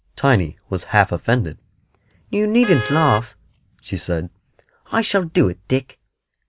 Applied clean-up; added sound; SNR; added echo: none; Vehicle horn, car horn, honking; 13 dB; none.